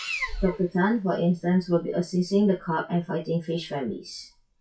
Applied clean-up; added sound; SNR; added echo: classical method WPE with log-MMSE.